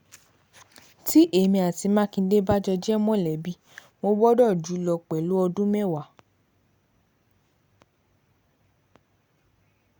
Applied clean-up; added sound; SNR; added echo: none; none; none; none.